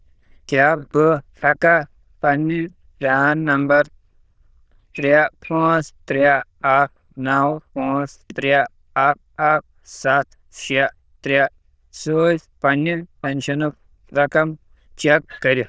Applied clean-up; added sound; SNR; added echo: neural diffusion model UNIVERSE++.